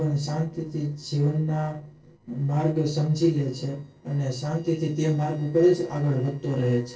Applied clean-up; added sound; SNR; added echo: neural separator model SepFormer DNS4.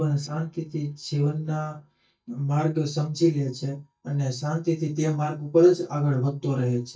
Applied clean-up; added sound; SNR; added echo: neural mask model DeepFilterNet 3.